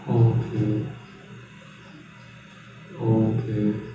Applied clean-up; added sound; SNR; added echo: none; none; none; reverberation time 0.6 s.